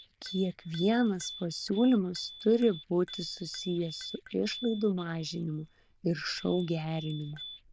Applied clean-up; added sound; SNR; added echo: neural diffusion model UNIVERSE++.